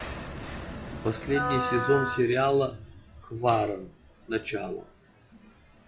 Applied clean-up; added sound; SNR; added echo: classical method log-MMSE.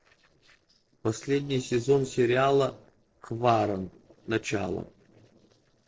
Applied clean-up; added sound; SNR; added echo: neural separator model SepFormer DNS4.